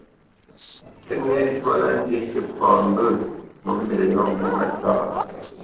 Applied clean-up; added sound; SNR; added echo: neural separator model SepFormer DNS4.